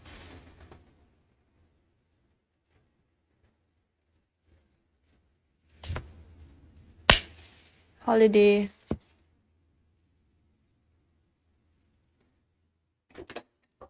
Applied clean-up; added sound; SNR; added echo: neural mask model RNNoise.